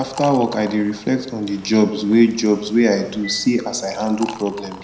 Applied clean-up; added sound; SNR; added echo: none; Liquid; 18 dB; reverberation time 0.8 s.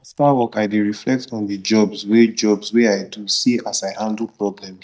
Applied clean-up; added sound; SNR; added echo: neural mask model DeepFilterNet 3.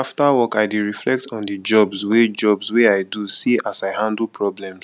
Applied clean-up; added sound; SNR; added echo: none; none; none; none.